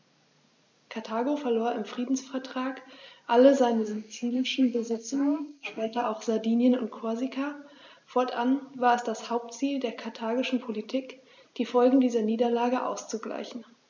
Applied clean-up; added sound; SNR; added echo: neural mask model Resemble Enhance denoiser.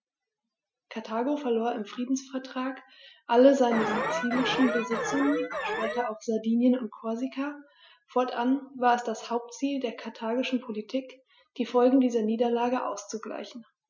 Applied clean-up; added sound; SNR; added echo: classical method Wiener filter.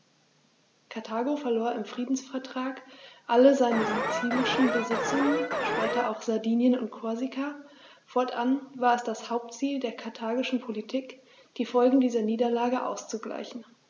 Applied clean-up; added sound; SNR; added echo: none; Alarm; 1 dB; none.